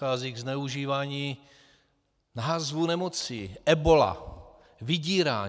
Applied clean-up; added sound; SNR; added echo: none; none; none; none.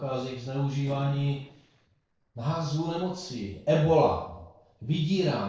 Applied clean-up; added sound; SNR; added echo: neural separator model SepFormer DNS4.